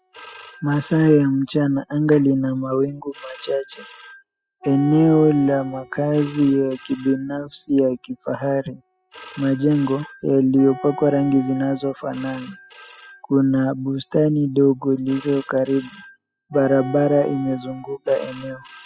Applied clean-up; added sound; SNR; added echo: classical method spectral subtraction.